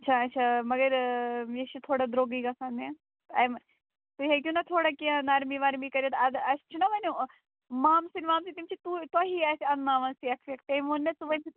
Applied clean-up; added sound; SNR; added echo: none; none; none; none.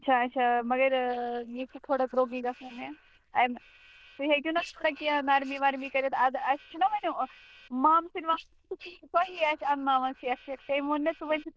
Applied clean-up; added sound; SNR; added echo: neural diffusion model UNIVERSE++.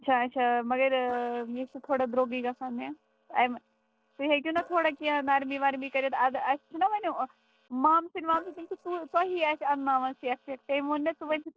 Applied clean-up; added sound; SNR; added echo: neural separator model SepFormer DNS4.